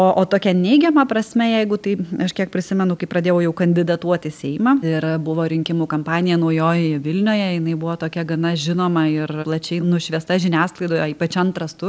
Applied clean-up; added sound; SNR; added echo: none; none; none; none.